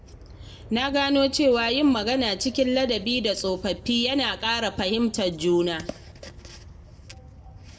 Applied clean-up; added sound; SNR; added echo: none; Aircraft; 19 dB; reverberation time 1.2 s.